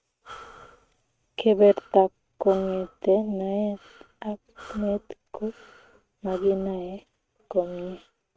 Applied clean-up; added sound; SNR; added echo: neural mask model RNNoise.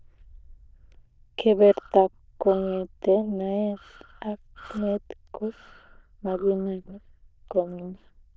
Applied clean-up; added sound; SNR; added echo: neural diffusion model UNIVERSE++.